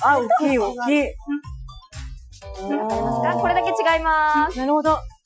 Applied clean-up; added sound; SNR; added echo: classical method Wiener filter.